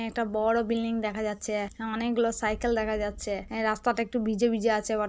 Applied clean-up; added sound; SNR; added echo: none; Thunder; 20 dB; none.